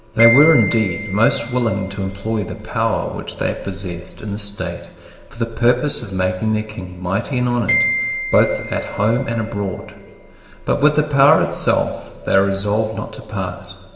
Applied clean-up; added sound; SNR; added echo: none; Glockenspiel; 7 dB; reverberation time 1.6 s.